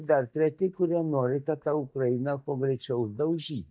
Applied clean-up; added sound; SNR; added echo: neural mask model DeepFilterNet 3.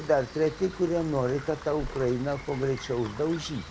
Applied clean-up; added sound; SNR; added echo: none; Rain; 14 dB; none.